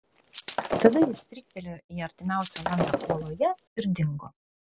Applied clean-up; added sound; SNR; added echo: none; Shatter; 4 dB; none.